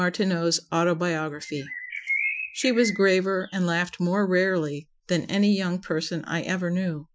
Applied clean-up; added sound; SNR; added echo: classical method Wiener filter.